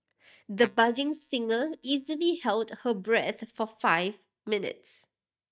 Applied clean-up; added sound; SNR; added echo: neural mask model DeepFilterNet 3.